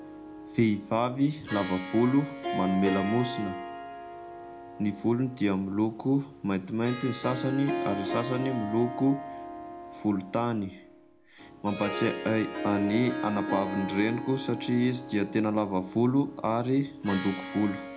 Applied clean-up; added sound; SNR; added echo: none; Harp; 8 dB; reverberation time 0.2 s.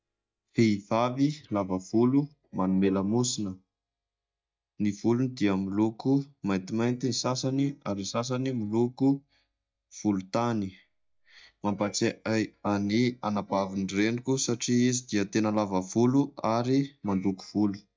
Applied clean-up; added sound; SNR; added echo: neural mask model DeepFilterNet 3.